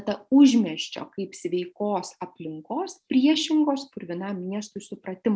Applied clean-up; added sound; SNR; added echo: none; none; none; none.